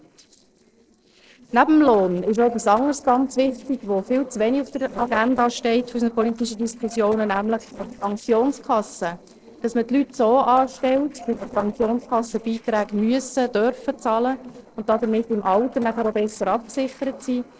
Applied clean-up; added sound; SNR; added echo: neural separator model SepFormer DNS4.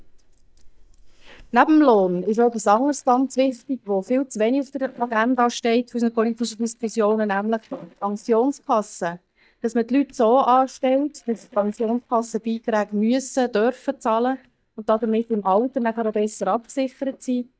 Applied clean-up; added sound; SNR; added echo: neural mask model DeepFilterNet 3.